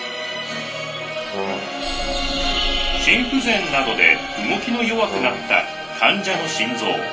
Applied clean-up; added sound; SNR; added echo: none; Brass instrument; 9 dB; reverberation time 0.3 s.